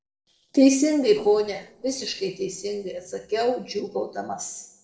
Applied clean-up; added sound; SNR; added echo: neural separator model SepFormer DNS4.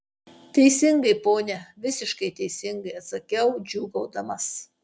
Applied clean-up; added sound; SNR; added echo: none; none; none; none.